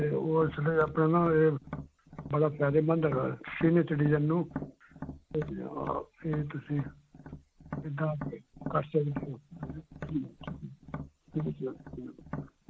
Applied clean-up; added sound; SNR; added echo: none; Tap; 12 dB; none.